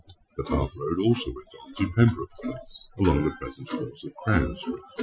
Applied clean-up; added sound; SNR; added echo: classical method Wiener filter.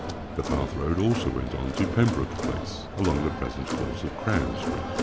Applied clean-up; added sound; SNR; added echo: none; Crowd; 3 dB; none.